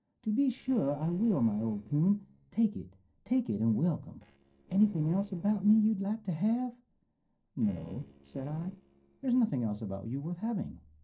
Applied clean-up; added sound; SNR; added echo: neural separator model SepFormer DNS4.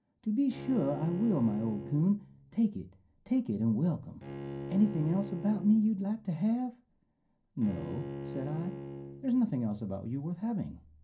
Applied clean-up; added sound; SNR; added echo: none; Bowed string instrument; 11 dB; reverberation time 0.3 s.